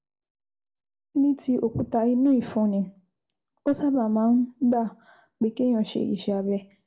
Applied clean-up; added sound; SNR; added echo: none; none; none; reverberation time 0.3 s.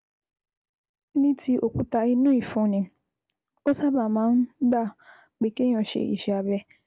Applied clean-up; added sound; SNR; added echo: none; none; none; none.